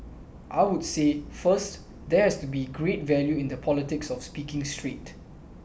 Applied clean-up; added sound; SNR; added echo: none; none; none; none.